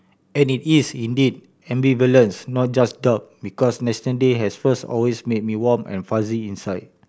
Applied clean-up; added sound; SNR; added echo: none; none; none; none.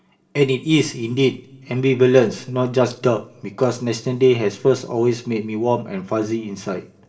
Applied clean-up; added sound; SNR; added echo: none; none; none; reverberation time 0.5 s.